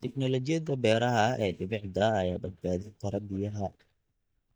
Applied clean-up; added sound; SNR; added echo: neural mask model DeepFilterNet 3.